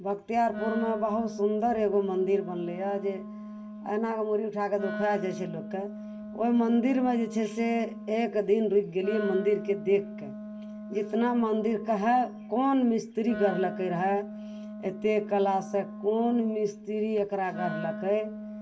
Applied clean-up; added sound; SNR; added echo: none; Wind instrument, woodwind instrument; 11 dB; reverberation time 0.1 s.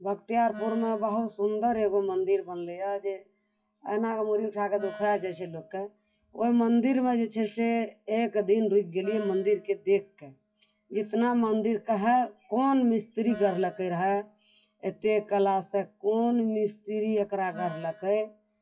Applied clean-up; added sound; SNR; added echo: classical method WPE with log-MMSE.